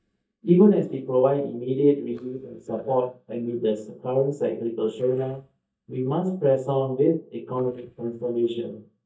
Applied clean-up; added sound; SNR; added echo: neural mask model DeepFilterNet 3.